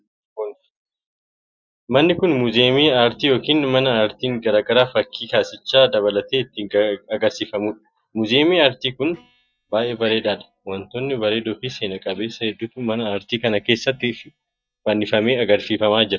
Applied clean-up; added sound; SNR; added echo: neural mask model DeepFilterNet 3.